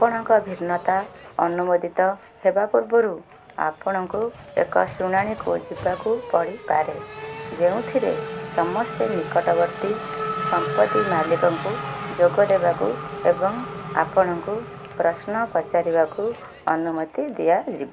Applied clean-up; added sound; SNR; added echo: none; Race car, auto racing / Accelerating, revving, vroom; 10 dB; none.